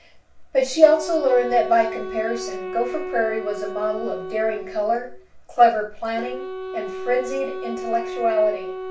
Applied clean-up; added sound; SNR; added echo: none; Wind instrument, woodwind instrument; 10 dB; reverberation time 0.3 s.